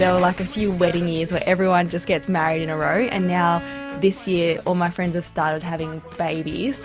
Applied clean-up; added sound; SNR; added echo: none; Bowed string instrument; 19 dB; none.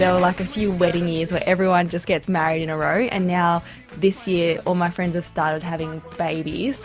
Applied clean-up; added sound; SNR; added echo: none; none; none; none.